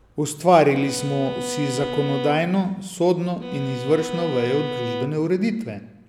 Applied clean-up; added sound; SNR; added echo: none; Bowed string instrument; 8 dB; none.